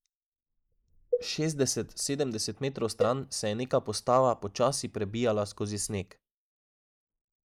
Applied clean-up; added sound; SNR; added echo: neural mask model Resemble Enhance denoiser.